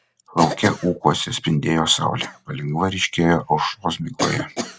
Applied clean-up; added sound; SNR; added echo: none; Cough; 11 dB; none.